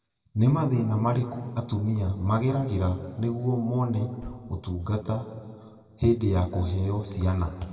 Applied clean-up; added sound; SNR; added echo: none; Gunshot, gunfire; 19 dB; reverberation time 1.9 s.